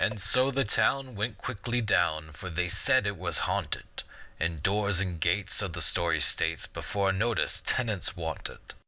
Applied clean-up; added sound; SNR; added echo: none; none; none; none.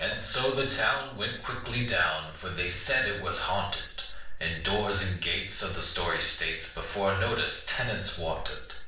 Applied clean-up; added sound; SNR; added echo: none; none; none; reverberation time 0.5 s.